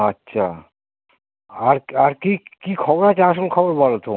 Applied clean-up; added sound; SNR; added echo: none; none; none; none.